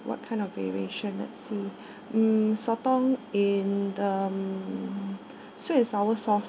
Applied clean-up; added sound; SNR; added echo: none; none; none; none.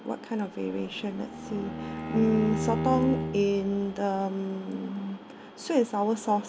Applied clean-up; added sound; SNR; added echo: none; Bowed string instrument; 5 dB; none.